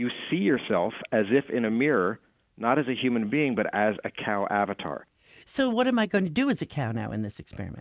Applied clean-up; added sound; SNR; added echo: none; none; none; none.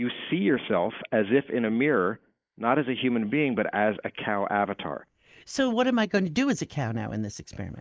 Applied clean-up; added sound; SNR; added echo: neural mask model Resemble Enhance denoiser.